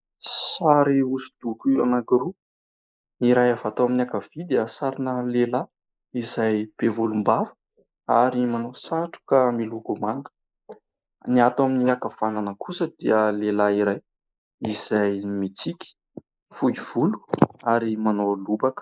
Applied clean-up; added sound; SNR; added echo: neural mask model Resemble Enhance denoiser.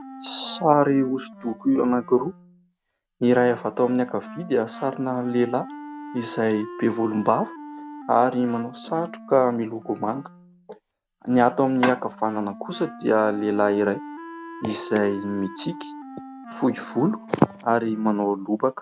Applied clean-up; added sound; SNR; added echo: none; Wind instrument, woodwind instrument; 16 dB; none.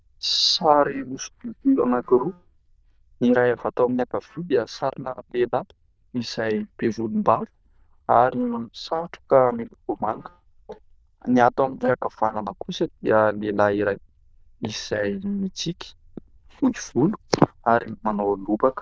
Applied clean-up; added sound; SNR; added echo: neural diffusion model UNIVERSE++.